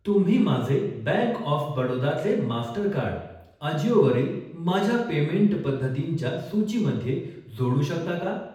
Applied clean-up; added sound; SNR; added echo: none; none; none; reverberation time 0.8 s.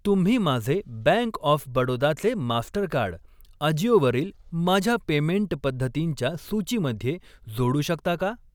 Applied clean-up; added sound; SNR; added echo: none; none; none; none.